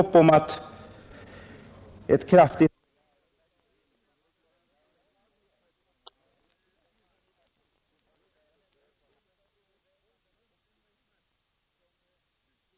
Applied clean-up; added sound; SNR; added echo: none; none; none; none.